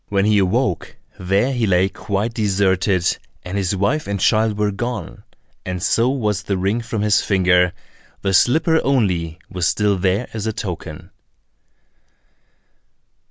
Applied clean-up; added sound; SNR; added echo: none; none; none; none.